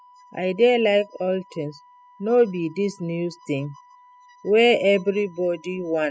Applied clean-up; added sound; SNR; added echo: classical method spectral subtraction.